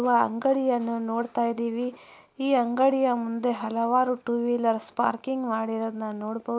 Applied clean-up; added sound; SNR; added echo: none; none; none; none.